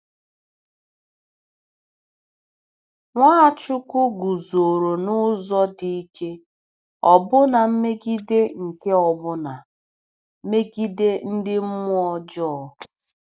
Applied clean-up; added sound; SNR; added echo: neural mask model DeepFilterNet 3.